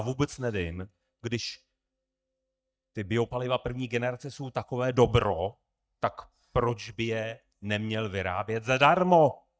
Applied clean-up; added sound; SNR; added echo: neural mask model DeepFilterNet 3.